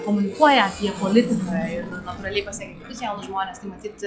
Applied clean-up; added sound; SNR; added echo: classical method log-MMSE.